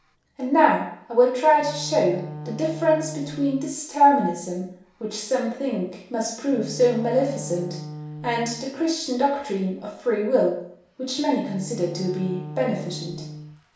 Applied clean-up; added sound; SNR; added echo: none; Wind instrument, woodwind instrument; 15 dB; reverberation time 0.6 s.